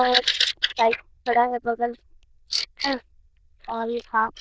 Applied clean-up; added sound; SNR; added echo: neural diffusion model UNIVERSE++.